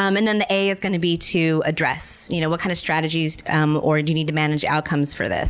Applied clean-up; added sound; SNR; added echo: none; none; none; none.